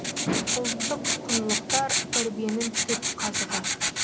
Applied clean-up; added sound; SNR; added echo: none; Writing; -5 dB; none.